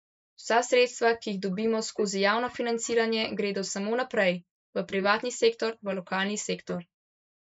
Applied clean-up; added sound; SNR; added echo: neural mask model Resemble Enhance denoiser.